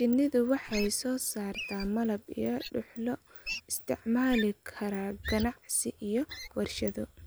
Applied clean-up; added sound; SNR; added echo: none; Wild animals; 13 dB; none.